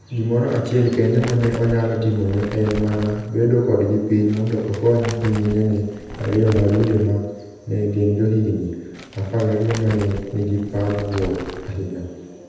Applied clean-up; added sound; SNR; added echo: none; Crumpling, crinkling; 15 dB; reverberation time 1.1 s.